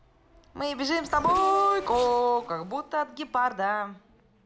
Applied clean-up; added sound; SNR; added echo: none; Race car, auto racing / Accelerating, revving, vroom; 15 dB; none.